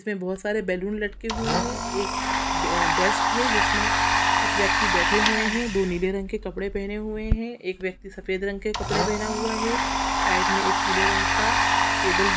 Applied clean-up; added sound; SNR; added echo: none; Domestic sounds, home sounds; -4 dB; none.